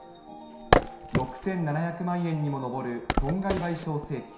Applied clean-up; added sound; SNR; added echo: none; Wood; 0 dB; reverberation time 0.7 s.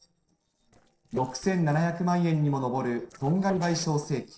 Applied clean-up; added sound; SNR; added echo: neural separator model SepFormer DNS4.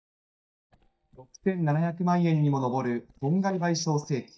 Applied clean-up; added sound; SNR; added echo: neural mask model DeepFilterNet 3.